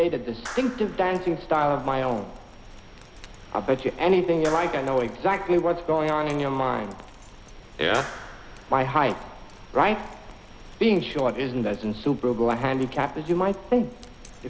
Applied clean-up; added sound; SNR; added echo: none; Keys jangling + Clapping; 18 dB; none.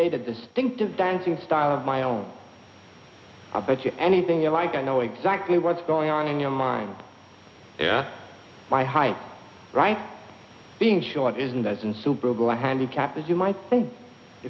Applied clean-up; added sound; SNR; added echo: none; none; none; none.